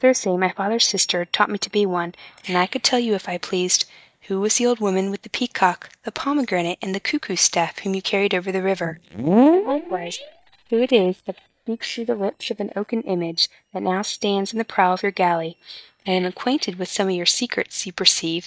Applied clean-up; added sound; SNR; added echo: neural mask model DeepFilterNet 3.